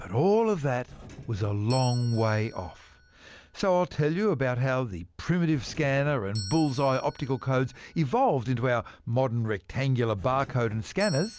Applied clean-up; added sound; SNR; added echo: none; Doorbell; 20 dB; none.